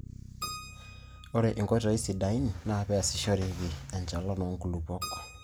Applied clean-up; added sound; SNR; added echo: none; Bass guitar + Keyboard (musical); 14 dB; none.